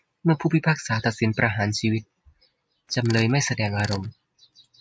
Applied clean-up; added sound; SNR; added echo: none; Mechanisms; 14 dB; none.